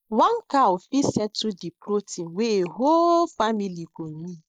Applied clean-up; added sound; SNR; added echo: neural mask model Resemble Enhance denoiser.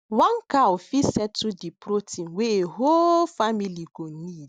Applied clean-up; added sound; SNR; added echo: none; none; none; none.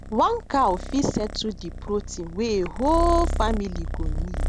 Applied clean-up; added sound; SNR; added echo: none; Purr; 4 dB; none.